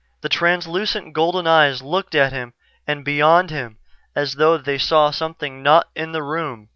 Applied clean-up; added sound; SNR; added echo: none; none; none; none.